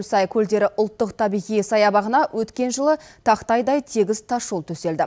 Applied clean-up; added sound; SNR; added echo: none; none; none; none.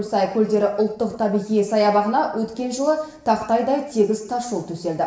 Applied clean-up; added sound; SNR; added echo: none; none; none; reverberation time 0.8 s.